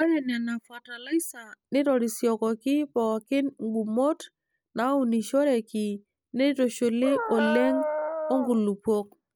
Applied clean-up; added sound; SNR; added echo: none; Dog; 3 dB; none.